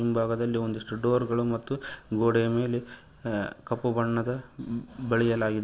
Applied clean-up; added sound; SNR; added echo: none; none; none; none.